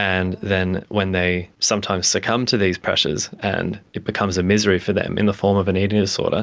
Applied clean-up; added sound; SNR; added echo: none; none; none; none.